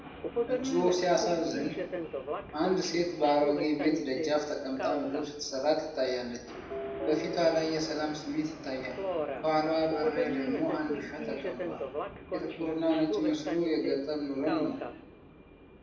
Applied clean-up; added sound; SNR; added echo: none; Subway, metro, underground; 5 dB; reverberation time 0.8 s.